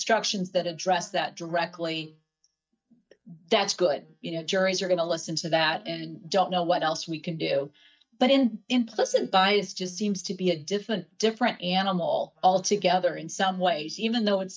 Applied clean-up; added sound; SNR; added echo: neural mask model DeepFilterNet 3.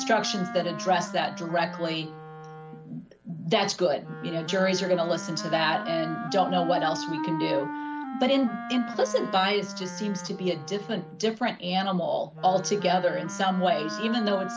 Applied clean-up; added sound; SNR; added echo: none; Wind instrument, woodwind instrument; 9 dB; none.